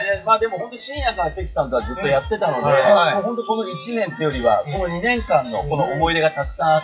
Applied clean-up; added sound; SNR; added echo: classical method WPE with log-MMSE.